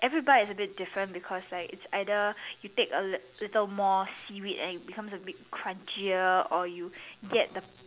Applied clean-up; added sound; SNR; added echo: none; none; none; none.